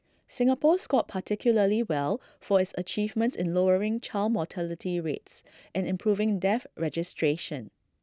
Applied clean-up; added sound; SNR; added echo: none; none; none; none.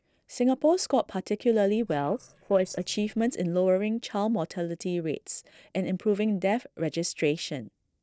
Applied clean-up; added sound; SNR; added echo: neural separator model SepFormer DNS4.